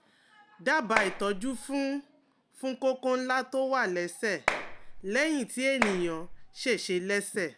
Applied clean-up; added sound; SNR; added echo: none; Clapping; 4 dB; none.